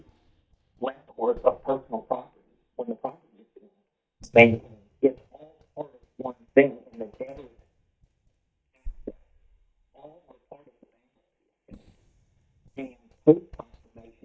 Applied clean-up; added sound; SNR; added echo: neural mask model DeepFilterNet 3.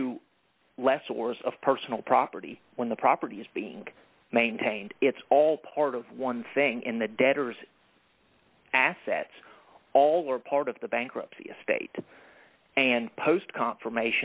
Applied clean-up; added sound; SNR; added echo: none; none; none; none.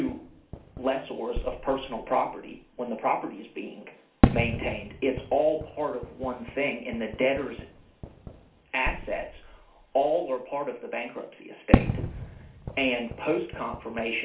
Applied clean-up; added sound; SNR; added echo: none; Fireworks; 2 dB; reverberation time 0.4 s.